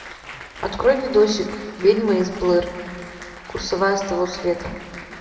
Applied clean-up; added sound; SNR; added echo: none; Applause; 17 dB; reverberation time 1.7 s.